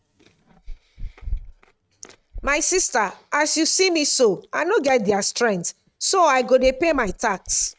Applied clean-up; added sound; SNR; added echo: neural mask model RNNoise.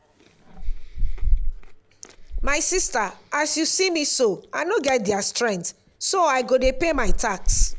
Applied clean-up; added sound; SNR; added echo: none; Chewing, mastication; 0 dB; none.